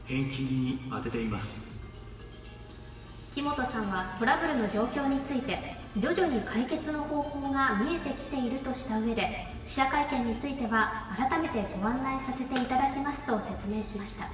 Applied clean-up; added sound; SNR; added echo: none; Engine; 17 dB; reverberation time 1.4 s.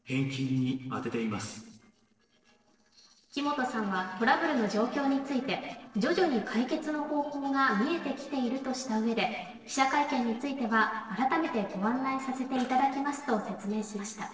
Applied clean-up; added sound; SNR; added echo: neural separator model SepFormer DNS4.